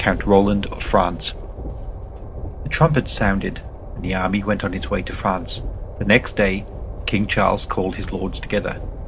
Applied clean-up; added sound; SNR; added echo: none; Train; 8 dB; none.